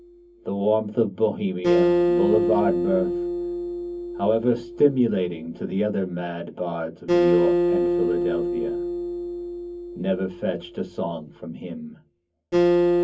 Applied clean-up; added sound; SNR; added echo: none; Acoustic guitar; -2 dB; reverberation time 0.3 s.